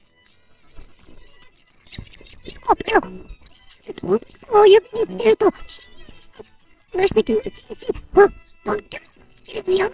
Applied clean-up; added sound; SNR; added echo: neural separator model SepFormer WHAMR!.